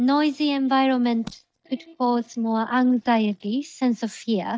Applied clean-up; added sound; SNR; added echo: neural mask model DeepFilterNet 3.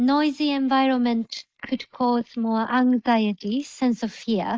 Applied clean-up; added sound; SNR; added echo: neural mask model Resemble Enhance denoiser.